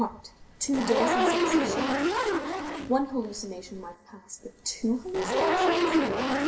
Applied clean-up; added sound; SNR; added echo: none; Zipper (clothing); -4 dB; reverberation time 1.6 s.